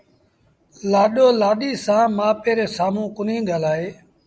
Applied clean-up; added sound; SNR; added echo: none; none; none; none.